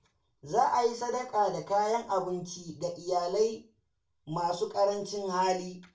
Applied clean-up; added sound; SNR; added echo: none; none; none; reverberation time 0.3 s.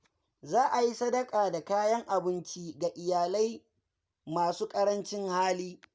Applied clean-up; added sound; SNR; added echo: none; none; none; none.